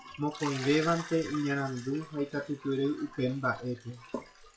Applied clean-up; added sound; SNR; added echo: classical method WPE with log-MMSE.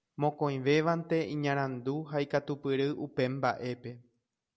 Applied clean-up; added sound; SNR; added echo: none; none; none; none.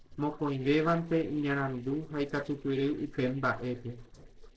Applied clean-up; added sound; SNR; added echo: neural separator model SepFormer DNS4.